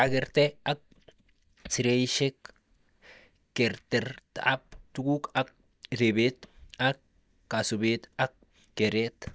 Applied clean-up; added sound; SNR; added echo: neural mask model DeepFilterNet 3.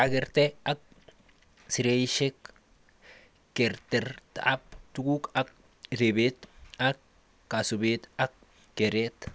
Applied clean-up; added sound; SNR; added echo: none; none; none; none.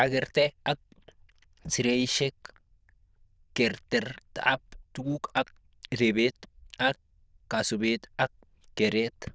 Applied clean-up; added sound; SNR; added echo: neural diffusion model UNIVERSE++.